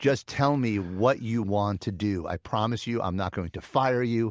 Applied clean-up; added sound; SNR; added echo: none; none; none; none.